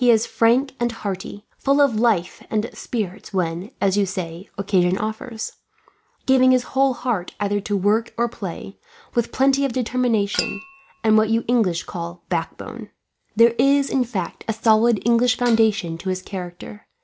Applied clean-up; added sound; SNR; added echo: none; Tap + Dishes, pots, and pans; 14 dB; none.